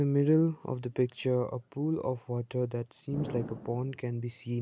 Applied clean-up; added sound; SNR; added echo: none; none; none; none.